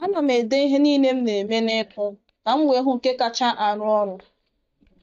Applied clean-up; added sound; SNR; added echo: neural mask model DeepFilterNet 3.